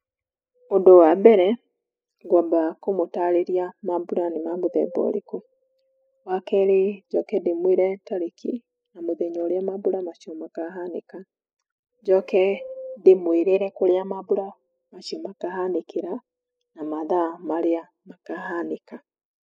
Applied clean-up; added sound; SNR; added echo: classical method spectral subtraction.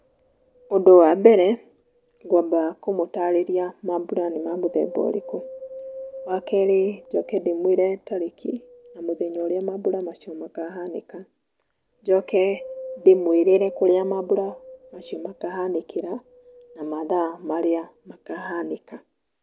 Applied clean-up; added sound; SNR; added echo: none; Wind; 19 dB; none.